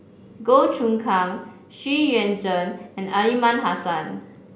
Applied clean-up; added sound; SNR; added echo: none; none; none; none.